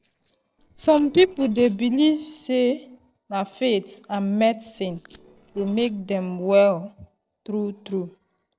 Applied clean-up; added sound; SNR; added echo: neural separator model SepFormer DNS4.